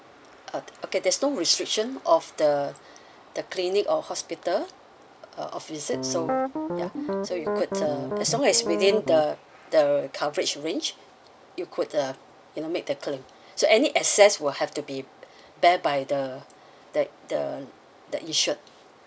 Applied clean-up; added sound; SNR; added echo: none; Piano; 3 dB; none.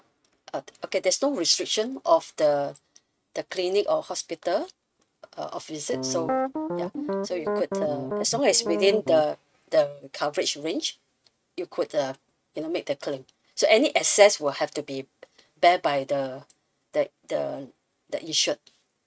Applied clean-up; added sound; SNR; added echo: neural mask model RNNoise.